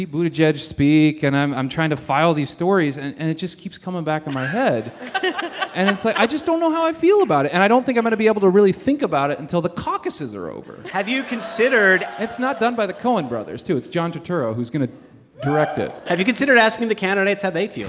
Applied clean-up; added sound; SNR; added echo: none; none; none; none.